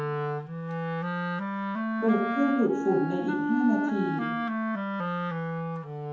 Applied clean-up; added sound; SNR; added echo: none; Wind instrument, woodwind instrument; 0 dB; reverberation time 0.9 s.